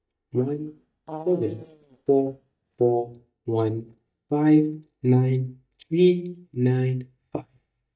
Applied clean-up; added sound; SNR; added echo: neural mask model DeepFilterNet 3.